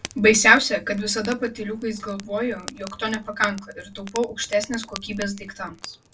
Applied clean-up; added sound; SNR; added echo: none; Fire; 17 dB; reverberation time 0.2 s.